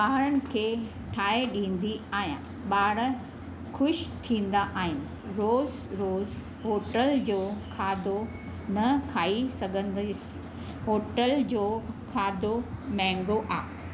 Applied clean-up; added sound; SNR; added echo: none; none; none; none.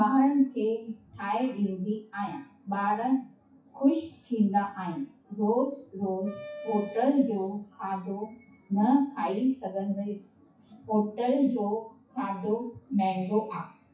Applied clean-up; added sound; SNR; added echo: classical method WPE with log-MMSE.